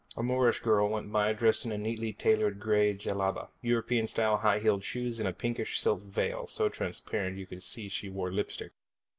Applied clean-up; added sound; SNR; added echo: none; none; none; none.